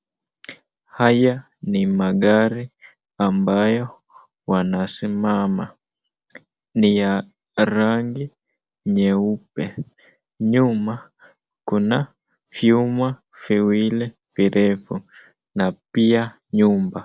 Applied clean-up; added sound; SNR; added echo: none; none; none; none.